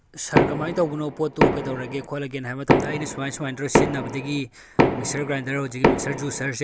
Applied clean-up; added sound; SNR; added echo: none; Knock; -4 dB; none.